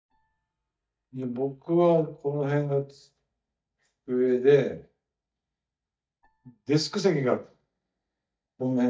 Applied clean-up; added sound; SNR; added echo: neural mask model DeepFilterNet 3.